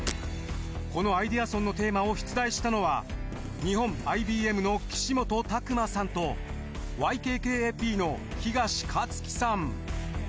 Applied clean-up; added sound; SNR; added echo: none; Shatter; 12 dB; none.